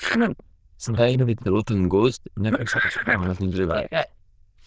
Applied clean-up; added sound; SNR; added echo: neural diffusion model UNIVERSE++.